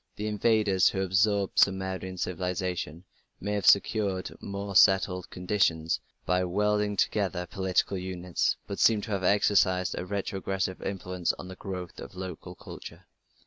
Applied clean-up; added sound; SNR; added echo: none; none; none; none.